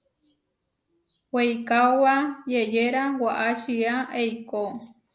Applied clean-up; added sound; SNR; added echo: none; none; none; none.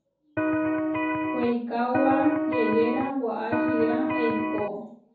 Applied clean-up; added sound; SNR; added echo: none; Electric guitar; -2 dB; reverberation time 0.6 s.